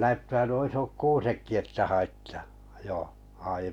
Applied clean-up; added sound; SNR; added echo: none; none; none; none.